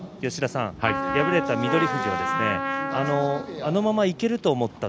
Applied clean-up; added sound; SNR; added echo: none; Trumpet; 3 dB; none.